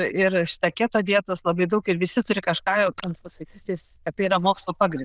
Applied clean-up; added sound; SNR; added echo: neural diffusion model UNIVERSE++.